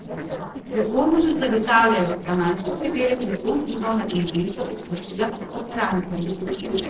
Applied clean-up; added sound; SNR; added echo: neural separator model SepFormer DNS4.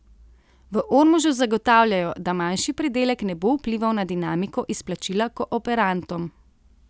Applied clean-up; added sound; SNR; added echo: none; none; none; none.